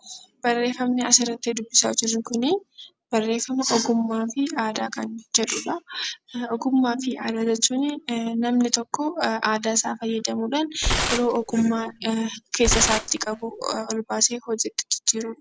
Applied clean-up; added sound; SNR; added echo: none; Tearing; 3 dB; none.